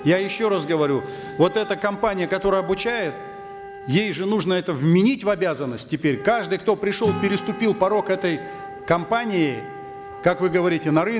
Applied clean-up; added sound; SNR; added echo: none; Acoustic guitar / Strum + Wind instrument, woodwind instrument; 14 dB; none.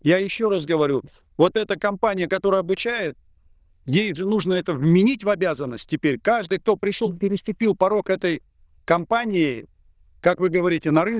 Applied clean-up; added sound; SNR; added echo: neural diffusion model UNIVERSE++.